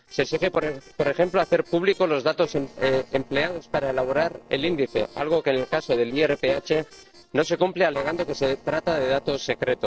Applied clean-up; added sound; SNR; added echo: neural separator model SepFormer DNS4.